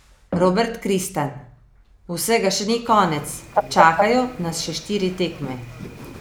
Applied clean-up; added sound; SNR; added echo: none; Fowl; 6 dB; none.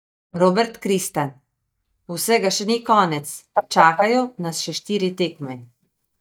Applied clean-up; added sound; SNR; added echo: neural mask model DeepFilterNet 3.